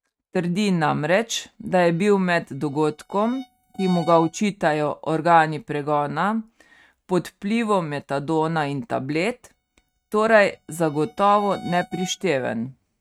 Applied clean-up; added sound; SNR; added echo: neural mask model RNNoise.